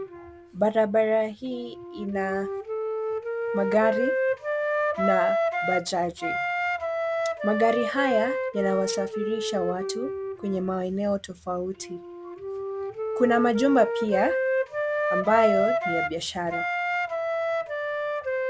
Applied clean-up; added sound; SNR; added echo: none; Wind instrument, woodwind instrument; 1 dB; none.